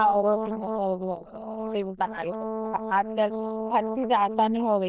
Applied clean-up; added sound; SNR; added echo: neural diffusion model UNIVERSE++.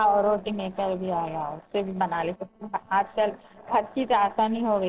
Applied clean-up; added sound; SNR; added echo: neural separator model SepFormer DNS4.